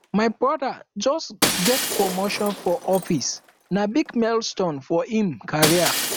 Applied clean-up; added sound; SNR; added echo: none; Shatter; 5 dB; none.